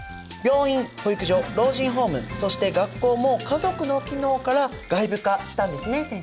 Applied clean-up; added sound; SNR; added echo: none; Sink (filling or washing); 16 dB; none.